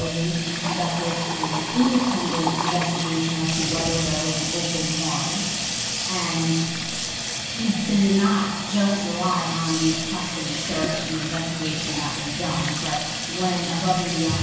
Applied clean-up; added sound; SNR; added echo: none; Sink (filling or washing) / Water tap, faucet; 3 dB; reverberation time 1.0 s.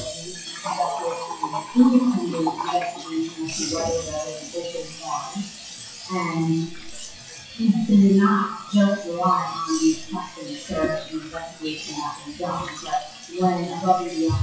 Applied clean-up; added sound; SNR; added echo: classical method WPE with log-MMSE.